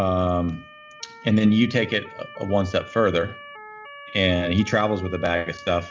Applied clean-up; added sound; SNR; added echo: none; Motor vehicle (road) / Siren; 19 dB; none.